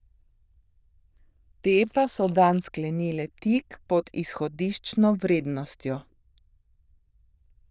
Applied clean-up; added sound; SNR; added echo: neural diffusion model UNIVERSE++.